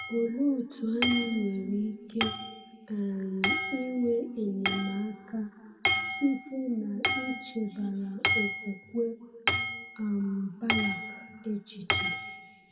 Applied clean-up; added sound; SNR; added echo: none; Hammer / Chink, clink; 2 dB; reverberation time 2.3 s.